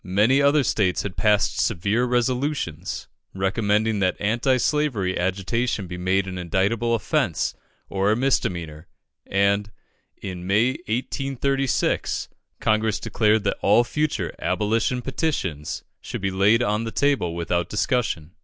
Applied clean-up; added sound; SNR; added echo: none; none; none; none.